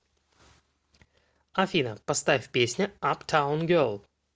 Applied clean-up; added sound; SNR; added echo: none; none; none; none.